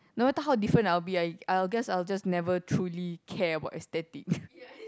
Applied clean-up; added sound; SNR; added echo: none; none; none; none.